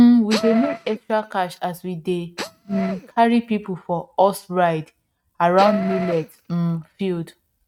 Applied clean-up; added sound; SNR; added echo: neural mask model RNNoise.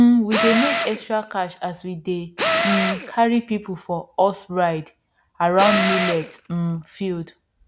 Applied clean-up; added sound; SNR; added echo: none; Tools; 1 dB; none.